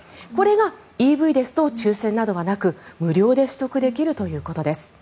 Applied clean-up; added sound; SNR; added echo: none; Brass instrument; 17 dB; none.